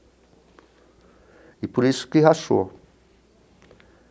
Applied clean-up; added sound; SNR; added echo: none; none; none; none.